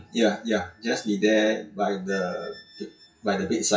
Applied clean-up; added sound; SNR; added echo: classical method WPE with log-MMSE.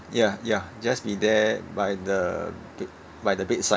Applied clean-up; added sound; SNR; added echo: none; none; none; none.